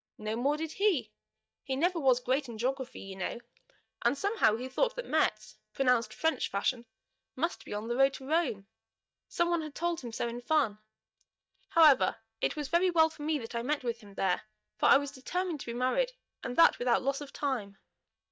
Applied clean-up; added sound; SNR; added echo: neural mask model DeepFilterNet 3.